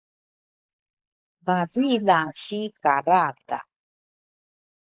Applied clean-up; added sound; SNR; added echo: neural mask model Resemble Enhance denoiser.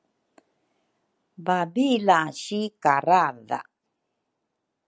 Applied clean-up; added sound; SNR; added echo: none; none; none; none.